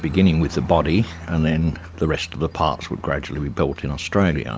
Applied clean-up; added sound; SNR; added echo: none; Aircraft; 17 dB; none.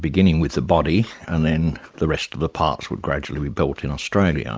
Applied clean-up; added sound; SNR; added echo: none; none; none; none.